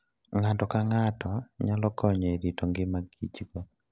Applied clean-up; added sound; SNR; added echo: none; none; none; none.